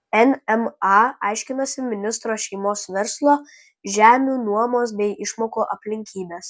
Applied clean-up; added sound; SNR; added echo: none; none; none; none.